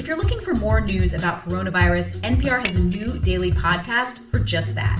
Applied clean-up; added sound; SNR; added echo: none; Shatter; 14 dB; reverberation time 0.4 s.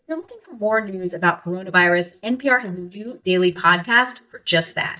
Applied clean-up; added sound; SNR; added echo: neural mask model DeepFilterNet 3.